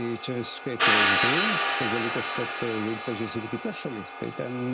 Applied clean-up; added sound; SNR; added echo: none; Hi-hat; -3 dB; none.